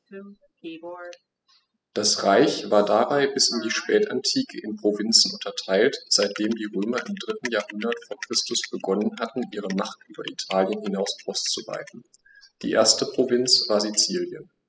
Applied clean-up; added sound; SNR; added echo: classical method spectral subtraction.